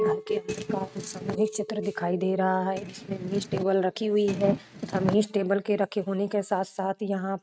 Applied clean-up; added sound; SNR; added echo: neural mask model RNNoise.